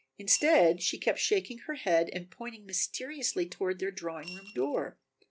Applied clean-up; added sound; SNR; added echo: none; Coin (dropping) / Glass; 18 dB; none.